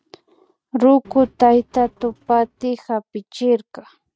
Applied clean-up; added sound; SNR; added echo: neural mask model RNNoise.